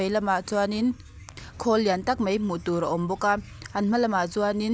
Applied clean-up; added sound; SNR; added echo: none; none; none; none.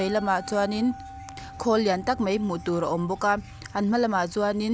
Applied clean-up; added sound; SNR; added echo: none; Musical instrument; 19 dB; none.